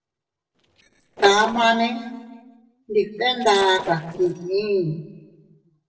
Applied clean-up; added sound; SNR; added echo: neural separator model SepFormer DNS4.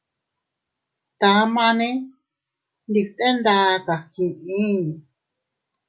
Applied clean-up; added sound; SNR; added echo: none; none; none; none.